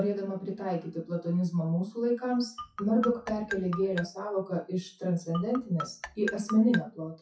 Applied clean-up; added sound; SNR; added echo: classical method WPE with log-MMSE.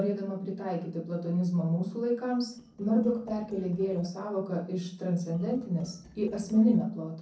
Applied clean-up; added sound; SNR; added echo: neural separator model SepFormer DNS4.